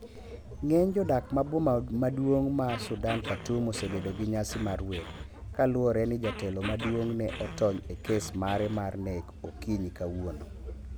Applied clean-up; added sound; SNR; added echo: none; Growling; 12 dB; none.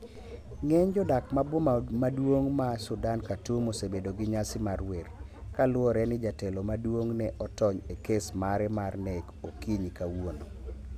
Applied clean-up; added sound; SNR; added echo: none; none; none; none.